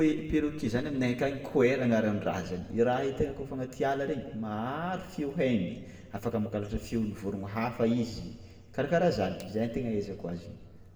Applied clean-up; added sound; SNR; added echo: none; none; none; reverberation time 1.5 s.